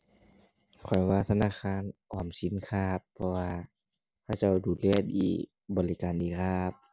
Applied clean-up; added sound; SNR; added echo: none; none; none; none.